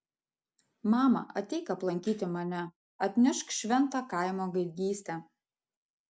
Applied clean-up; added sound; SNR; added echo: none; none; none; none.